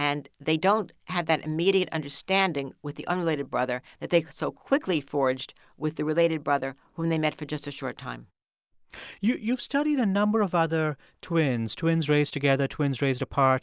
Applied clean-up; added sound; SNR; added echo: none; none; none; none.